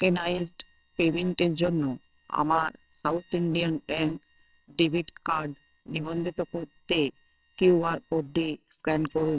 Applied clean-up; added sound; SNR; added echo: neural separator model SepFormer WHAMR!.